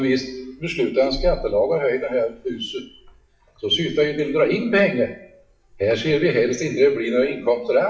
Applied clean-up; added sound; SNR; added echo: classical method WPE with log-MMSE.